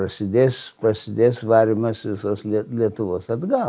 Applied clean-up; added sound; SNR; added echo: none; none; none; none.